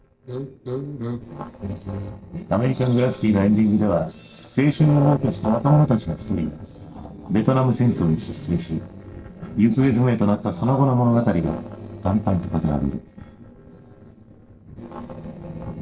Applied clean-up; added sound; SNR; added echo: neural separator model SepFormer DNS4.